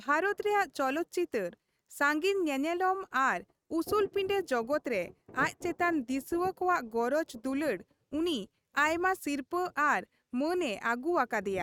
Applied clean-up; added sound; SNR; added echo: neural mask model RNNoise.